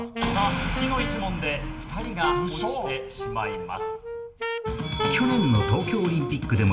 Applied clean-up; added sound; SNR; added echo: none; Wind instrument, woodwind instrument; 6 dB; reverberation time 0.8 s.